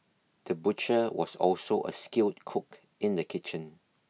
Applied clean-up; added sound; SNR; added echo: none; none; none; none.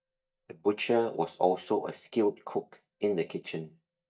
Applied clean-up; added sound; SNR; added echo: neural mask model DeepFilterNet 3.